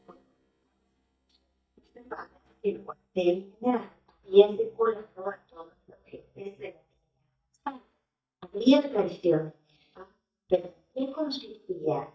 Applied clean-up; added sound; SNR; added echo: neural mask model DeepFilterNet 3.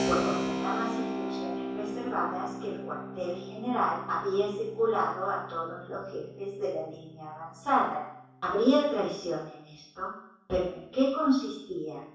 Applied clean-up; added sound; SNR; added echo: none; Keyboard (musical); 7 dB; reverberation time 0.7 s.